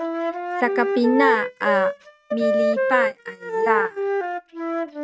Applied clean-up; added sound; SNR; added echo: neural mask model RNNoise.